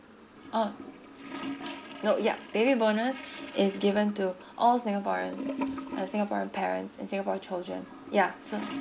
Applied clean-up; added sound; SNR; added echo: none; Toilet flush / Gurgling; 12 dB; none.